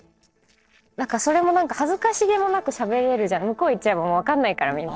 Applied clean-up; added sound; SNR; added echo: neural separator model SepFormer DNS4.